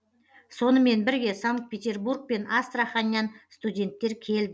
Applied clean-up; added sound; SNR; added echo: none; none; none; none.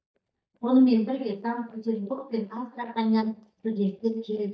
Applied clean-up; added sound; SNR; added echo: neural mask model DeepFilterNet 3.